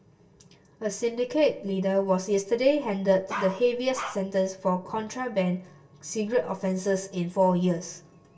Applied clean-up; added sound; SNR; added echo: none; Bark; 9 dB; reverberation time 0.1 s.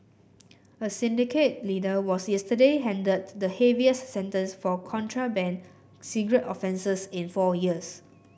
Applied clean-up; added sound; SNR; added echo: none; none; none; none.